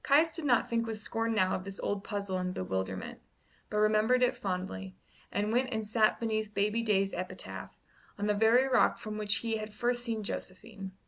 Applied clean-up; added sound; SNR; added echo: none; none; none; none.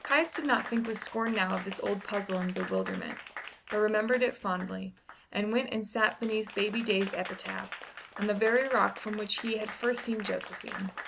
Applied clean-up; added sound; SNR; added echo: none; Applause / Crowd; 12 dB; none.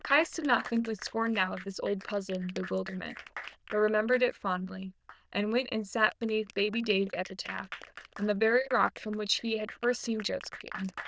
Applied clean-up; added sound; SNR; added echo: neural diffusion model UNIVERSE++.